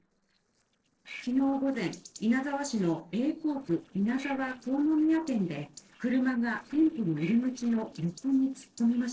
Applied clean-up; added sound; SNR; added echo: neural separator model SepFormer DNS4.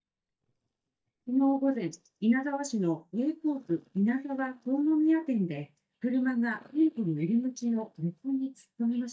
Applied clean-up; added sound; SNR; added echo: neural mask model DeepFilterNet 3.